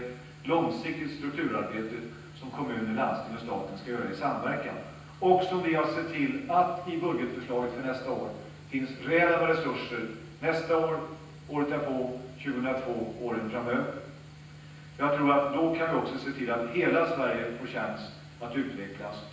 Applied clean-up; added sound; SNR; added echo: none; none; none; reverberation time 0.9 s.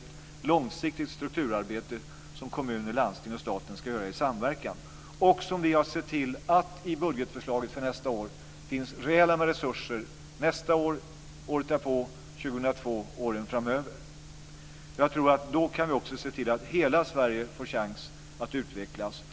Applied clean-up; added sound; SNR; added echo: none; none; none; none.